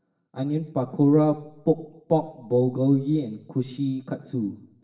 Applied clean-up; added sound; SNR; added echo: none; none; none; reverberation time 0.9 s.